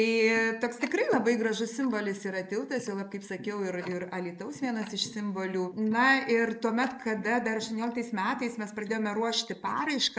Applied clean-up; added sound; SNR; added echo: neural mask model Resemble Enhance denoiser.